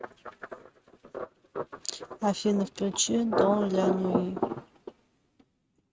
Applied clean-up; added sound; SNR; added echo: neural mask model RNNoise.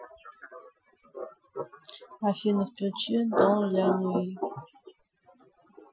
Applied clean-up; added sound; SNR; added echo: classical method Wiener filter.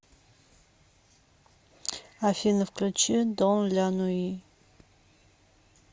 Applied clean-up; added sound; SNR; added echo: none; none; none; none.